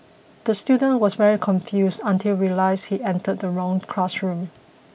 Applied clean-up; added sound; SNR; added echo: none; none; none; none.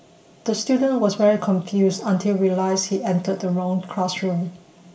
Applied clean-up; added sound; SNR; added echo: none; none; none; reverberation time 0.7 s.